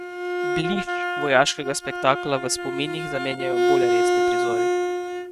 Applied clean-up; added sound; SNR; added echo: neural mask model RNNoise.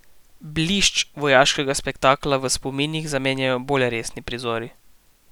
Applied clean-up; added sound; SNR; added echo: none; none; none; none.